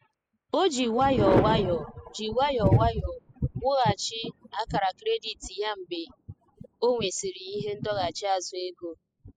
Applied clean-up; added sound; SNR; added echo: classical method spectral subtraction.